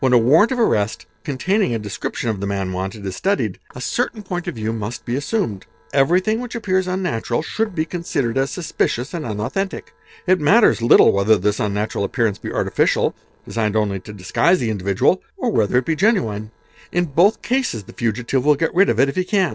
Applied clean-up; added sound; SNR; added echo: neural separator model SepFormer DNS4.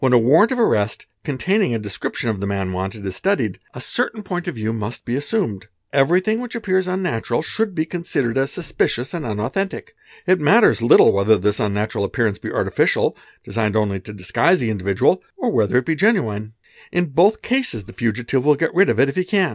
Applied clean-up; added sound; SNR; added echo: none; none; none; none.